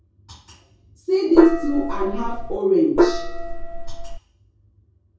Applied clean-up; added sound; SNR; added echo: none; Gong; -2 dB; reverberation time 0.6 s.